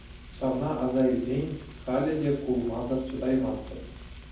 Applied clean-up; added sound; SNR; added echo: none; Frying (food); 14 dB; reverberation time 0.7 s.